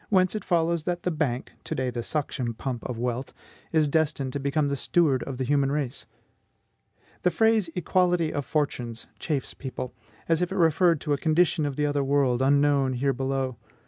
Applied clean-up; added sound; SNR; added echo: none; none; none; none.